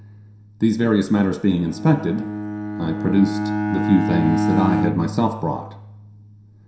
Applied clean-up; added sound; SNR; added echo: none; Bowed string instrument; 4 dB; reverberation time 0.7 s.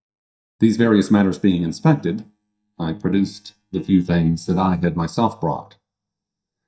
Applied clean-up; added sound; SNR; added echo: neural mask model DeepFilterNet 3.